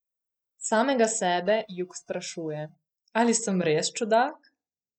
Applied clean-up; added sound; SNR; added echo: neural mask model DeepFilterNet 3.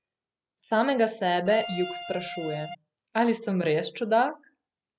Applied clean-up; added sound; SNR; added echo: none; Bowed string instrument; 9 dB; none.